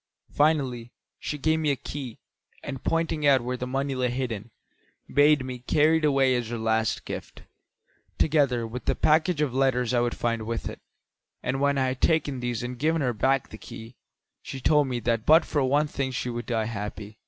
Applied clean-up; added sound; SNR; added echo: none; none; none; none.